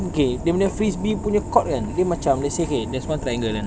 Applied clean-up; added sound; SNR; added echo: none; none; none; none.